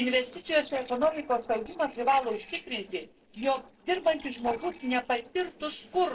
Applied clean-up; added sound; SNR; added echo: neural separator model SepFormer DNS4.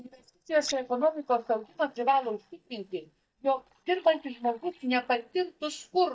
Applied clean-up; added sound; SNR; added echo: neural mask model DeepFilterNet 3.